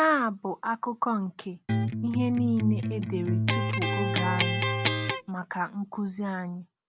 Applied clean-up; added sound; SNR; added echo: none; Electric guitar; -2 dB; none.